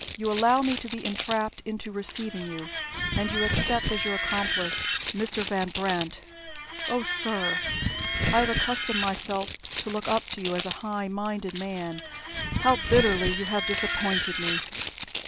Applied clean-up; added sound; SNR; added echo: none; Crumpling, crinkling + Screech; -1 dB; none.